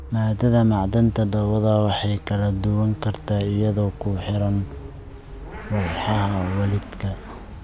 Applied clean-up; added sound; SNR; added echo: none; Motorcycle / Accelerating, revving, vroom; 14 dB; none.